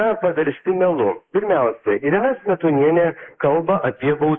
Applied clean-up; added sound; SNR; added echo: neural mask model Resemble Enhance denoiser.